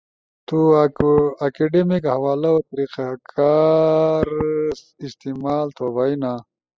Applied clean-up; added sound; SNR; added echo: classical method spectral subtraction.